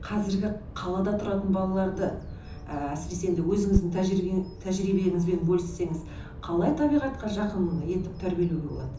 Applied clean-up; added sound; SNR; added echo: none; Bird vocalization, bird call, bird song; 10 dB; reverberation time 0.7 s.